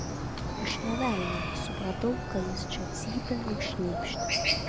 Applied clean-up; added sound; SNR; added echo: none; Chicken, rooster; -2 dB; none.